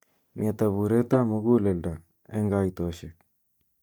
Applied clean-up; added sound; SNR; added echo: neural mask model DeepFilterNet 3.